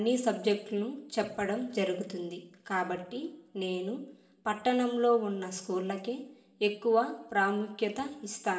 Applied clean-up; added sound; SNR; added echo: none; none; none; reverberation time 0.8 s.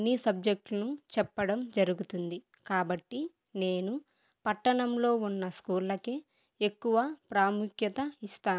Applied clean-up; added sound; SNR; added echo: none; none; none; none.